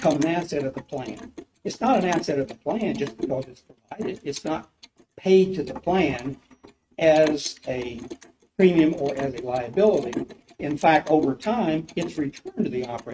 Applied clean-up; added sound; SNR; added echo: neural mask model RNNoise.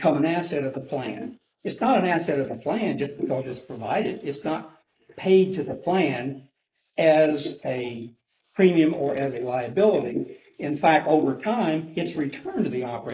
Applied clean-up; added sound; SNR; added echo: neural mask model Resemble Enhance denoiser.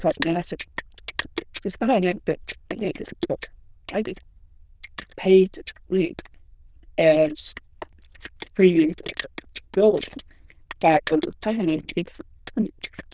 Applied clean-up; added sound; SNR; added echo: neural diffusion model UNIVERSE++.